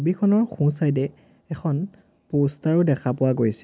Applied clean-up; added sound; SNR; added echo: none; none; none; none.